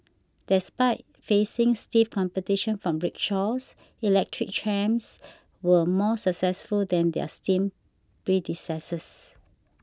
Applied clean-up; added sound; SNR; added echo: none; none; none; none.